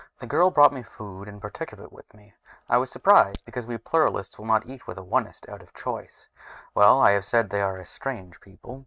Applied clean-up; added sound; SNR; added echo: neural mask model RNNoise.